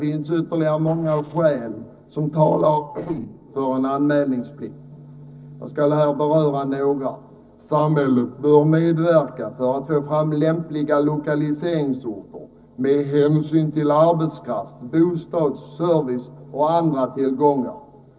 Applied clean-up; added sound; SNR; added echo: neural separator model SepFormer DNS4.